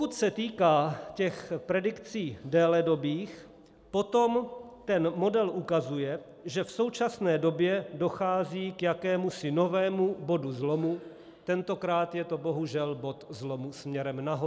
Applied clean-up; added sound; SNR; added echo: none; none; none; none.